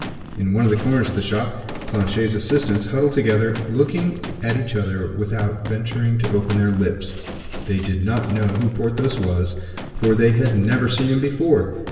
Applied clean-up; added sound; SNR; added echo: none; Gunshot, gunfire; 14 dB; reverberation time 1.3 s.